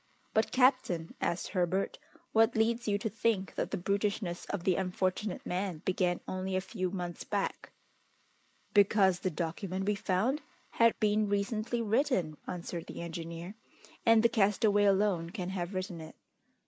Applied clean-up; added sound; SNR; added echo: neural mask model Resemble Enhance denoiser.